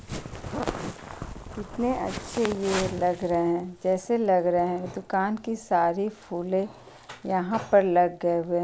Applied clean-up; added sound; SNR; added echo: none; none; none; none.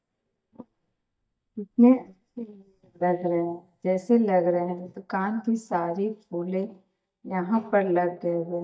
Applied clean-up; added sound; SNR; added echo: neural mask model DeepFilterNet 3.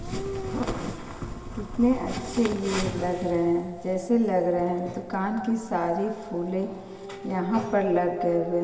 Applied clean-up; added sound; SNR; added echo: none; Dog; 16 dB; reverberation time 2.3 s.